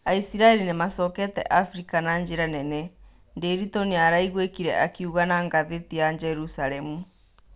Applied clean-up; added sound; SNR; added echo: none; none; none; none.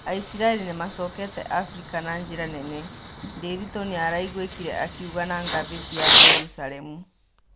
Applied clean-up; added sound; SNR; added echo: none; Fireworks; -4 dB; none.